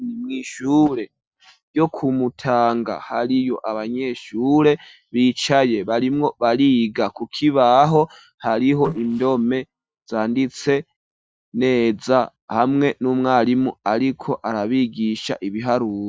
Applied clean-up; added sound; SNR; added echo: neural separator model SepFormer DNS4.